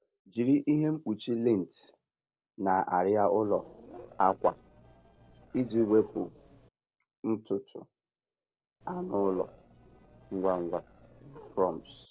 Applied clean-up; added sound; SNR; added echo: neural separator model SepFormer DNS4.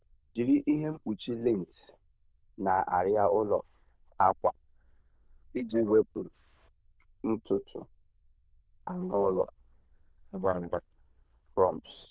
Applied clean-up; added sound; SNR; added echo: neural diffusion model UNIVERSE++.